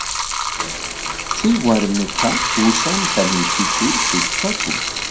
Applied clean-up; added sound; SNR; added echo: none; Bathtub (filling or washing); 0 dB; reverberation time 0.2 s.